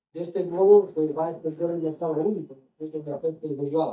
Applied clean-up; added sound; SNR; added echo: neural mask model DeepFilterNet 3.